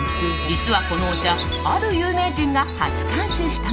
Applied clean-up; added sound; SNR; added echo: none; Bird vocalization, bird call, bird song; 13 dB; none.